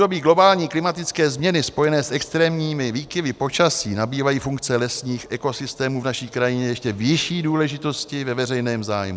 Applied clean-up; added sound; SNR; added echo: none; none; none; none.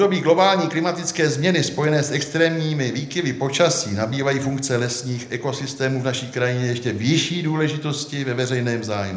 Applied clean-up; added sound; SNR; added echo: none; none; none; reverberation time 0.7 s.